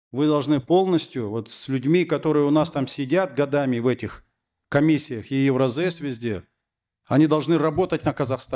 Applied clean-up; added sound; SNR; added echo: neural mask model DeepFilterNet 3.